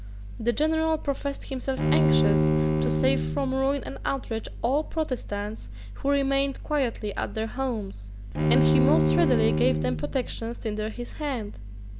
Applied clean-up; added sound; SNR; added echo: none; Bowed string instrument; -1 dB; none.